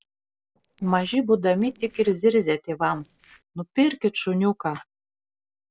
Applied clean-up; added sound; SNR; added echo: neural separator model SepFormer DNS4.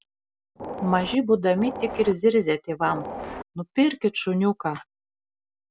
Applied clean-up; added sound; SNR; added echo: none; Train; 9 dB; none.